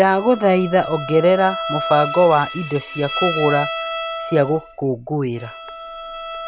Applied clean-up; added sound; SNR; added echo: none; Bowed string instrument; 9 dB; none.